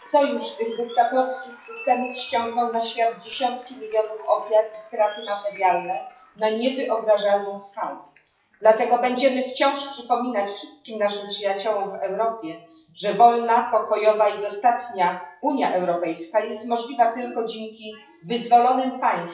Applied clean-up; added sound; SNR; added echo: classical method WPE with log-MMSE.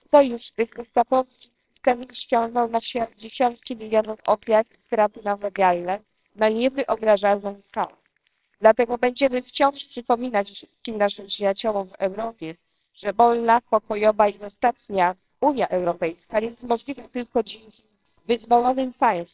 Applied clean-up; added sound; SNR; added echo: neural separator model SepFormer WHAMR!.